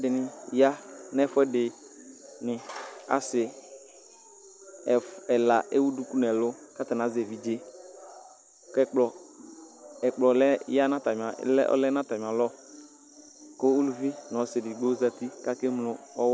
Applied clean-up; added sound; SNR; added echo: none; none; none; none.